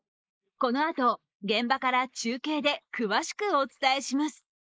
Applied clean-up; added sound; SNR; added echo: neural mask model Resemble Enhance denoiser.